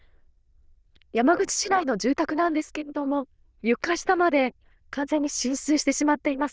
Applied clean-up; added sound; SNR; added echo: neural diffusion model UNIVERSE++.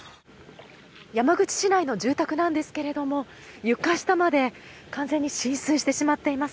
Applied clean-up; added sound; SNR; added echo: none; none; none; none.